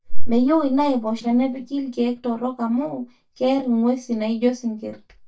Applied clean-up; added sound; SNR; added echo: neural mask model DeepFilterNet 3.